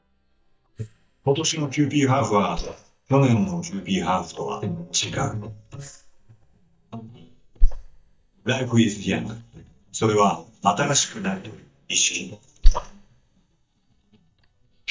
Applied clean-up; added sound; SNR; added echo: neural mask model DeepFilterNet 3.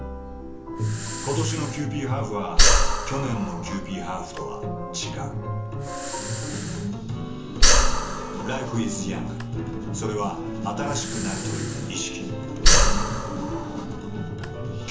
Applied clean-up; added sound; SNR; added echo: none; Breathing; -5 dB; reverberation time 0.8 s.